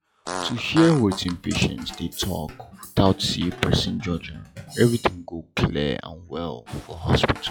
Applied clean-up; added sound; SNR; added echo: classical method log-MMSE.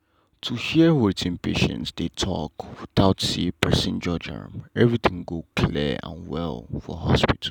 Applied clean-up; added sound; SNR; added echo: none; none; none; none.